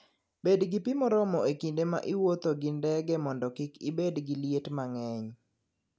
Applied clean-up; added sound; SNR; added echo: none; none; none; none.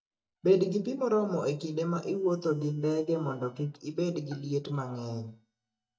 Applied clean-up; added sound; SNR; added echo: neural mask model DeepFilterNet 3.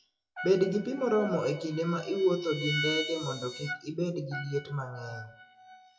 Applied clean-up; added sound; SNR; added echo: classical method WPE with log-MMSE.